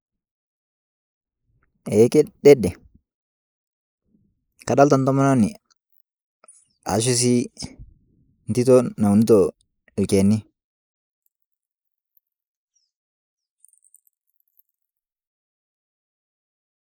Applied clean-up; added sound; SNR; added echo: neural mask model Resemble Enhance denoiser.